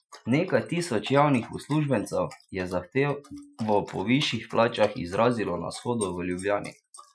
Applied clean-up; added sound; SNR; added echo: classical method Wiener filter.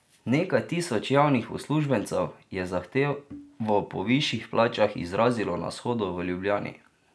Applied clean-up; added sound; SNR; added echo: none; none; none; none.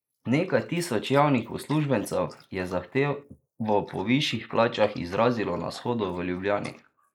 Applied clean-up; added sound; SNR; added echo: neural mask model Resemble Enhance denoiser.